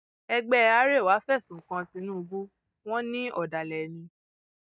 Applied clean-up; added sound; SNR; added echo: neural mask model DeepFilterNet 3.